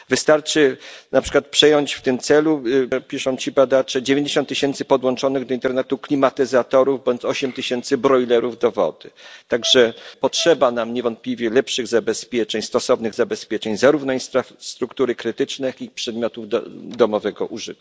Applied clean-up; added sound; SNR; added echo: none; Wind instrument, woodwind instrument; 19 dB; none.